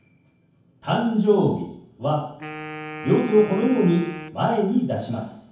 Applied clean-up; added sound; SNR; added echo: none; Wind instrument, woodwind instrument; 14 dB; reverberation time 0.7 s.